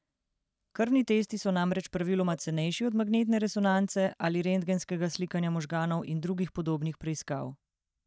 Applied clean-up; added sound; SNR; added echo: neural mask model DeepFilterNet 3.